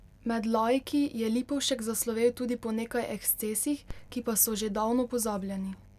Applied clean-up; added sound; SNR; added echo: none; Dog; 19 dB; none.